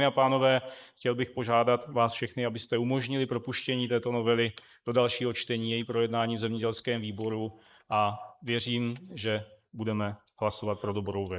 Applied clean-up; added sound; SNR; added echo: neural mask model Resemble Enhance denoiser.